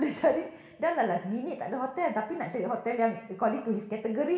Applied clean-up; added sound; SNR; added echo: none; none; none; reverberation time 1.0 s.